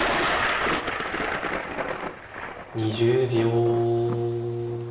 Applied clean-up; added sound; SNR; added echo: none; Thunder; 2 dB; reverberation time 0.7 s.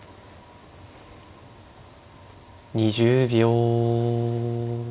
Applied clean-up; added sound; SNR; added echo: none; none; none; none.